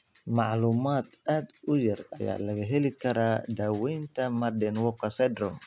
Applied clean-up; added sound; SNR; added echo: none; none; none; none.